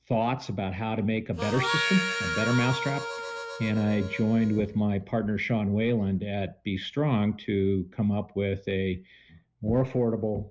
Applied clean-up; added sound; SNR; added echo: none; Harmonica; 5 dB; none.